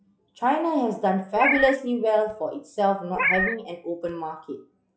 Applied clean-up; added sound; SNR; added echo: classical method log-MMSE.